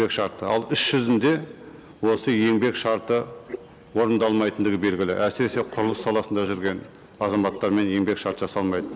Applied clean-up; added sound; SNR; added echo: none; none; none; none.